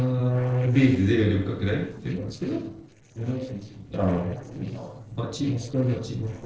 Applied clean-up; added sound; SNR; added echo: neural separator model SepFormer DNS4.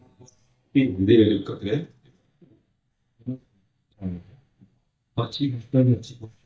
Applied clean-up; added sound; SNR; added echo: neural mask model DeepFilterNet 3.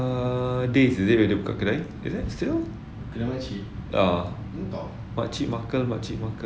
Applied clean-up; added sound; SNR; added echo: none; none; none; none.